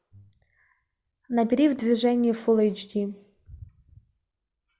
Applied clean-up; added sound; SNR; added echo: none; none; none; none.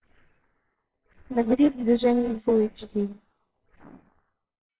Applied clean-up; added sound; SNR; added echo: neural separator model SepFormer WHAMR!.